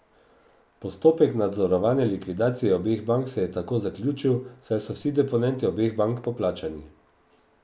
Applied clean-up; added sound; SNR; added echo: none; none; none; none.